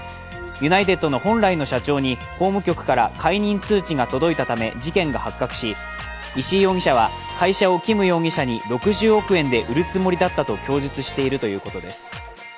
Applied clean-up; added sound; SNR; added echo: none; none; none; none.